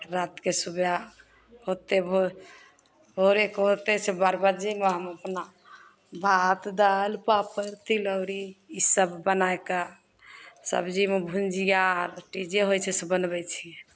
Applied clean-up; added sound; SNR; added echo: none; none; none; none.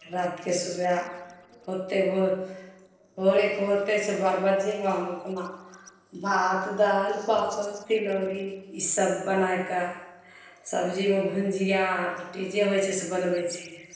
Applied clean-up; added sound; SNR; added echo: neural separator model SepFormer DNS4.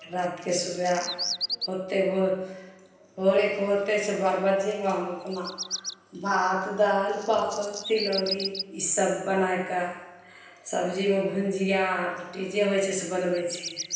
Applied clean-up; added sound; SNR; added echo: none; Bird vocalization, bird call, bird song; 12 dB; reverberation time 0.9 s.